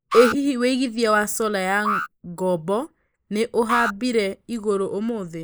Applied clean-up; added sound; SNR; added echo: neural mask model Resemble Enhance denoiser.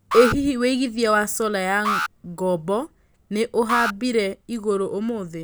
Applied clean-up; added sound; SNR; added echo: none; Alarm; 8 dB; none.